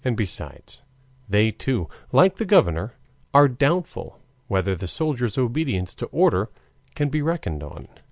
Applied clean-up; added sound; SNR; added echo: none; none; none; none.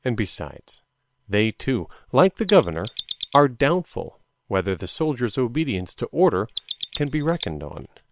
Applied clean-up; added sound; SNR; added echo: neural separator model SepFormer WHAM!.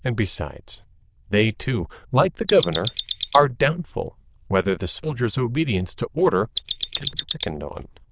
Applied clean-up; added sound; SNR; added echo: neural diffusion model UNIVERSE++.